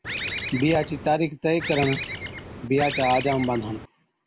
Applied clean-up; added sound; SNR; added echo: none; Bird; 8 dB; none.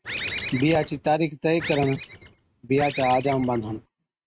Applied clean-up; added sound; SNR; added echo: neural mask model RNNoise.